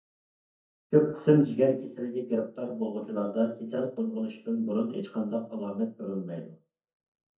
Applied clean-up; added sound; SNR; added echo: neural mask model DeepFilterNet 3.